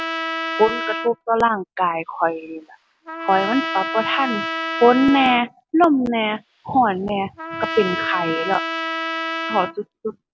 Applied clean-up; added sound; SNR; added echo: none; Trumpet; 7 dB; none.